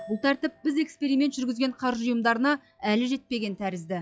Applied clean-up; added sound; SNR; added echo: classical method log-MMSE.